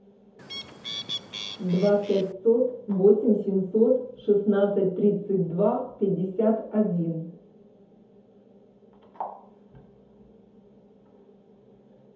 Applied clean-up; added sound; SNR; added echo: none; Bird; 11 dB; reverberation time 0.6 s.